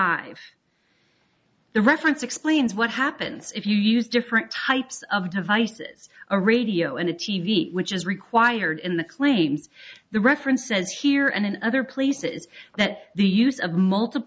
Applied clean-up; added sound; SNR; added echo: none; none; none; none.